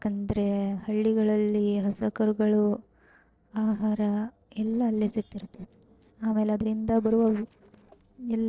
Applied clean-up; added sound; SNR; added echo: neural separator model SepFormer DNS4.